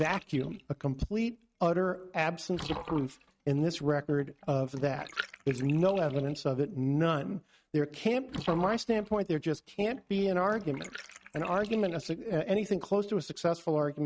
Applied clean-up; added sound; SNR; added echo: neural mask model RNNoise.